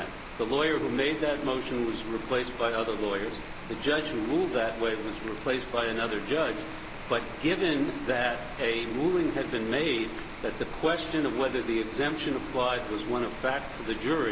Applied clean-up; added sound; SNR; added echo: none; Rain; 10 dB; none.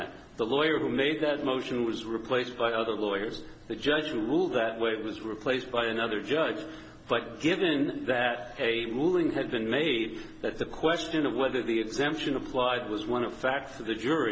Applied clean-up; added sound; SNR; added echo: none; none; none; none.